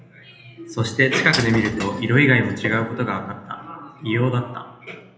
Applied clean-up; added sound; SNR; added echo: none; Shatter / Crushing; 11 dB; reverberation time 0.8 s.